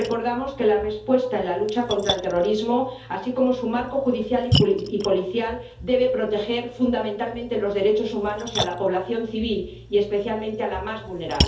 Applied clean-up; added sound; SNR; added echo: none; Splash, splatter; 8 dB; reverberation time 0.5 s.